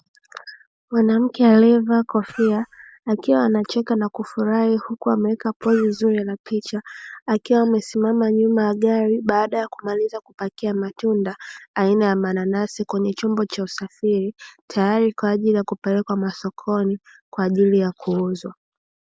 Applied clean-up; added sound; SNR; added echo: none; Cough; 19 dB; none.